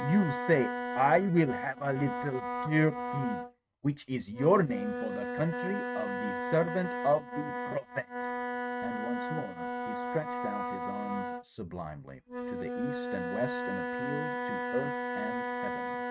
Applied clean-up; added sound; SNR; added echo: neural mask model RNNoise.